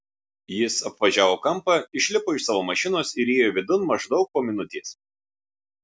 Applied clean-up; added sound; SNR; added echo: none; none; none; none.